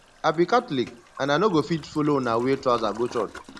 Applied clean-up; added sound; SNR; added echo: none; Toilet flush; 20 dB; none.